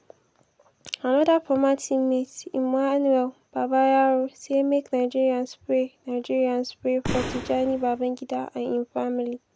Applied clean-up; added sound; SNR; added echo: none; Boom; 8 dB; none.